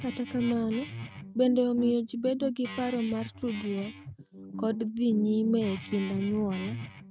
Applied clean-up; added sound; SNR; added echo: neural mask model RNNoise.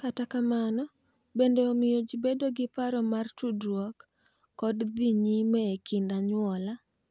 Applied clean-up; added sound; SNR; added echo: none; none; none; none.